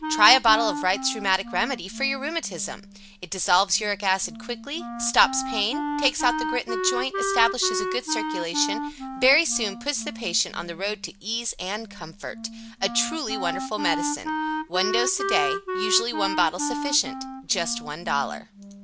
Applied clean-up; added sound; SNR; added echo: none; Wind instrument, woodwind instrument; 5 dB; none.